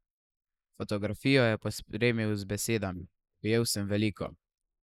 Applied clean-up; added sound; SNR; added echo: neural mask model Resemble Enhance denoiser.